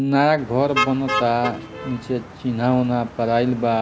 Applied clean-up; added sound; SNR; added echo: none; Motor vehicle (road); 8 dB; none.